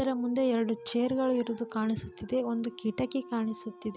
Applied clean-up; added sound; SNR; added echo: none; Dog; 18 dB; none.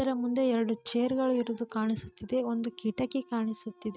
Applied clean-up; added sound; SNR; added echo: neural mask model RNNoise.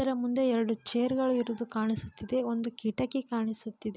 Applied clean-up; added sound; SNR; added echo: none; none; none; none.